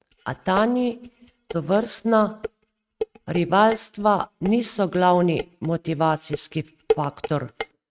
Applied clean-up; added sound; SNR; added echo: neural mask model RNNoise.